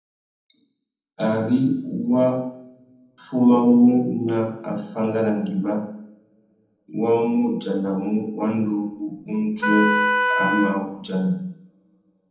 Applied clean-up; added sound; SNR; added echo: none; Wind instrument, woodwind instrument; 1 dB; reverberation time 0.8 s.